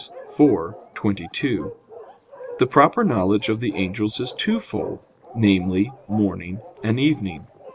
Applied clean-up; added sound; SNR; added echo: none; Bark; 18 dB; none.